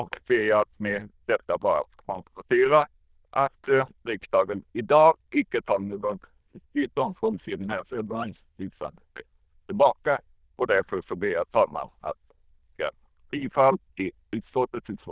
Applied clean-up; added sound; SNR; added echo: neural diffusion model UNIVERSE++.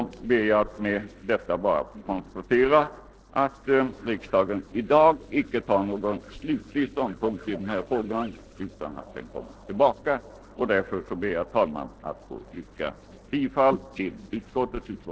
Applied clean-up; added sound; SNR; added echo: neural separator model SepFormer DNS4.